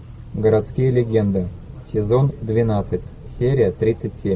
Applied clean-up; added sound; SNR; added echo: none; none; none; none.